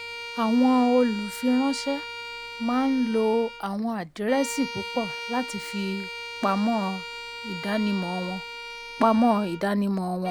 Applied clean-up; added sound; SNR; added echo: none; Bowed string instrument; 12 dB; none.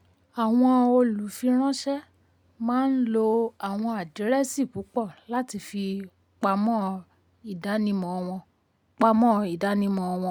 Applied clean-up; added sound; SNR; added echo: none; none; none; none.